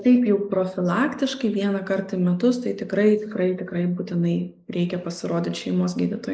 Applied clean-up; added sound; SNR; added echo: neural mask model Resemble Enhance denoiser.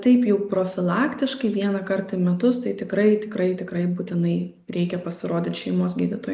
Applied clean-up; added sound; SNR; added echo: none; none; none; none.